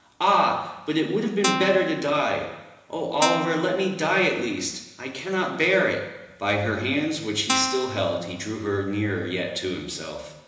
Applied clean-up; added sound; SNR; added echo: none; Guitar; 4 dB; reverberation time 1.0 s.